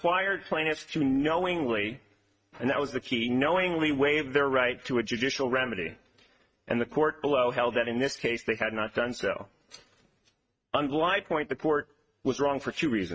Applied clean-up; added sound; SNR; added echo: neural mask model RNNoise.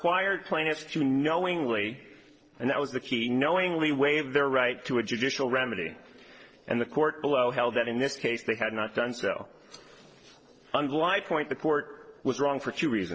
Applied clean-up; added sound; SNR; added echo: neural separator model SepFormer DNS4.